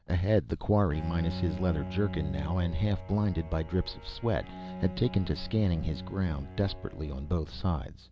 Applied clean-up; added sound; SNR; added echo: none; Bowed string instrument; 11 dB; none.